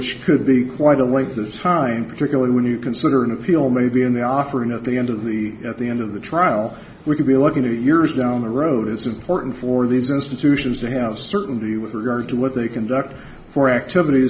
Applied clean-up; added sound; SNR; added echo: none; none; none; none.